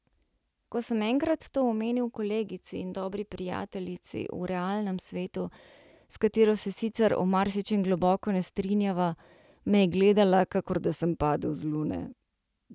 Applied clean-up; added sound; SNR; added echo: none; none; none; none.